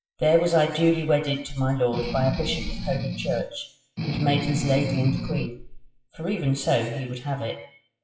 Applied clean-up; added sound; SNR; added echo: classical method WPE with log-MMSE.